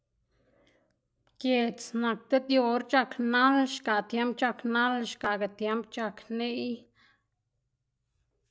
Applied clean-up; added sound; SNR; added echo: none; none; none; none.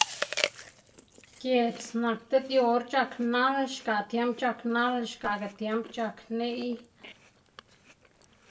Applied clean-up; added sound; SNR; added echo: none; Chewing, mastication; 10 dB; reverberation time 0.2 s.